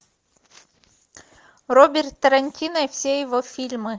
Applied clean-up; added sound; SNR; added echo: none; none; none; none.